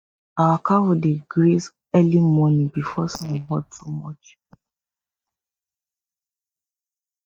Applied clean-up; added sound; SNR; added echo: neural mask model DeepFilterNet 3.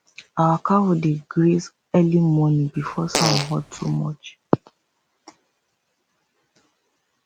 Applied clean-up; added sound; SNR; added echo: none; Fart; 4 dB; none.